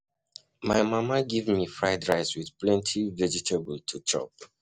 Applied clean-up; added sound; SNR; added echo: none; none; none; none.